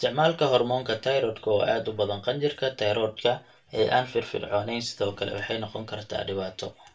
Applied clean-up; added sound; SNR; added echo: none; none; none; reverberation time 0.2 s.